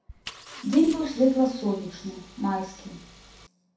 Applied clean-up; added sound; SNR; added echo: none; Engine; 19 dB; reverberation time 0.6 s.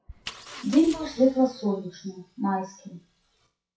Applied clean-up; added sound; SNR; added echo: classical method WPE with log-MMSE.